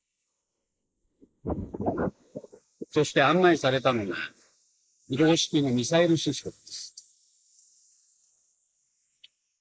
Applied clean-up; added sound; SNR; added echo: neural mask model Resemble Enhance denoiser.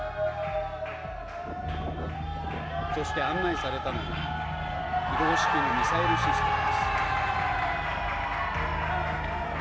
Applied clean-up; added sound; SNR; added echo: none; Cheering; -4 dB; none.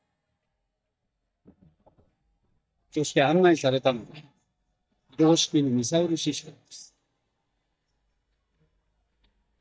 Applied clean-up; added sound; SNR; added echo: neural mask model DeepFilterNet 3.